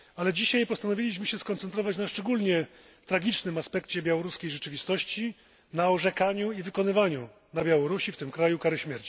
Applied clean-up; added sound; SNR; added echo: none; none; none; none.